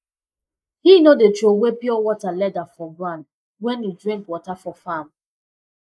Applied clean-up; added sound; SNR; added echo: neural mask model Resemble Enhance denoiser.